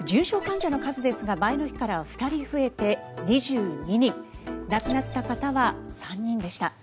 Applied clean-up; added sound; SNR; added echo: none; Bowed string instrument; 20 dB; none.